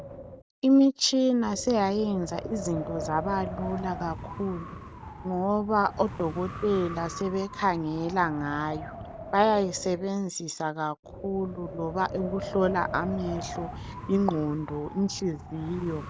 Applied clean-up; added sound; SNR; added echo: none; Wind; 11 dB; none.